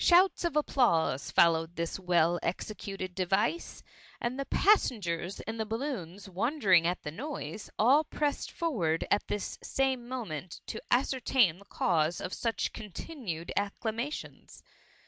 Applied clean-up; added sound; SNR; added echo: none; none; none; none.